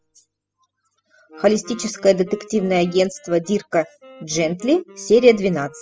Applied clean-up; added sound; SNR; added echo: classical method spectral subtraction.